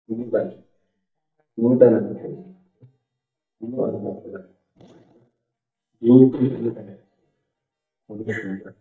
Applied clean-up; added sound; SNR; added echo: neural mask model DeepFilterNet 3.